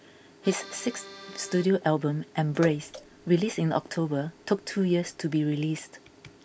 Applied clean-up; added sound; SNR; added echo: none; Accordion + Bathtub (filling or washing) / Water / Splash, splatter; 17 dB; none.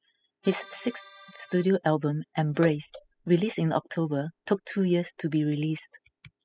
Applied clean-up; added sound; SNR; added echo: classical method spectral subtraction.